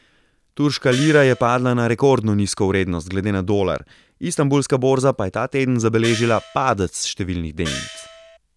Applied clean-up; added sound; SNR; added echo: none; Gong; 13 dB; none.